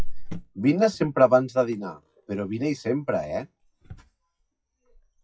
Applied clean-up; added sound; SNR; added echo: classical method WPE with log-MMSE.